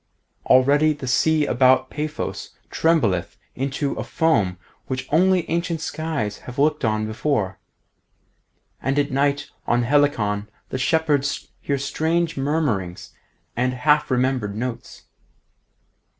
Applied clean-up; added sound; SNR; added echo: none; none; none; none.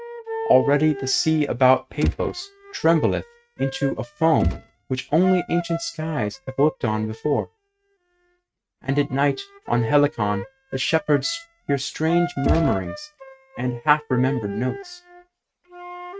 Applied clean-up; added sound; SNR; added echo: neural mask model RNNoise.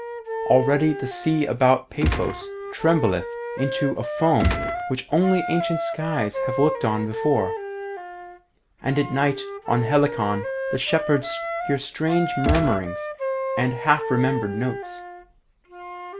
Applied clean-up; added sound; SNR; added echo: none; Gunshot, gunfire + Wind instrument, woodwind instrument; 5 dB; none.